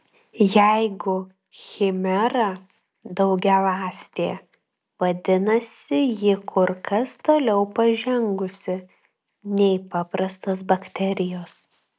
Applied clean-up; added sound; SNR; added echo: none; none; none; none.